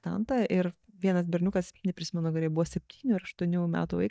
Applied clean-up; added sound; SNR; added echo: neural mask model DeepFilterNet 3.